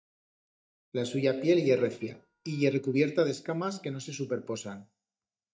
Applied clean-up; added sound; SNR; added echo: neural mask model DeepFilterNet 3.